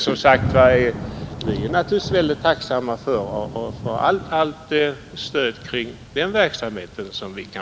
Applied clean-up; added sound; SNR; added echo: none; Thunder / Rain; 10 dB; none.